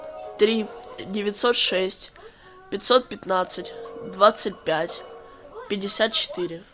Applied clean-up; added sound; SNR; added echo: none; none; none; none.